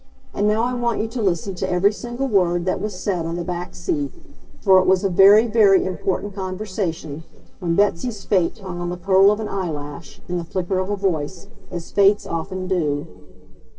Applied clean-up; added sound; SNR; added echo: neural separator model SepFormer DNS4.